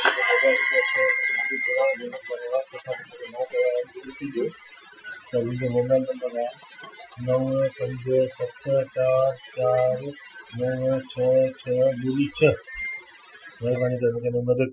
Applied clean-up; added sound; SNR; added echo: classical method Wiener filter.